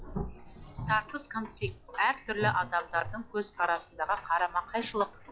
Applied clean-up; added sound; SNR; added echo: classical method log-MMSE.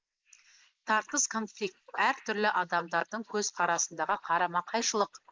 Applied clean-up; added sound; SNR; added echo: neural mask model Resemble Enhance denoiser.